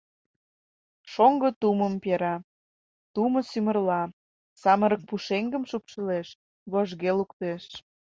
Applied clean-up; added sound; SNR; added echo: none; none; none; none.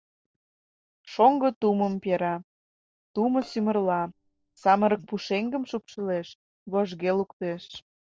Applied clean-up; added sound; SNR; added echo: neural separator model SepFormer DNS4.